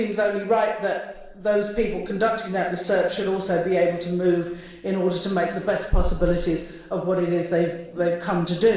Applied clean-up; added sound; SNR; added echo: neural separator model SepFormer DNS4.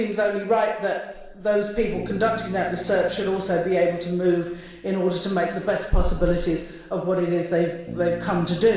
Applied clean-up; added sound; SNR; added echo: none; Bass guitar; 18 dB; reverberation time 1.1 s.